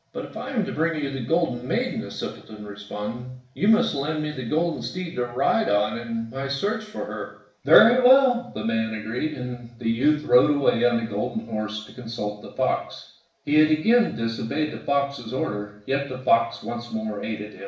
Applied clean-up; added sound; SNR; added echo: none; none; none; reverberation time 0.6 s.